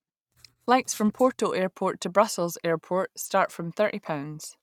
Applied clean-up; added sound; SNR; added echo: neural mask model RNNoise.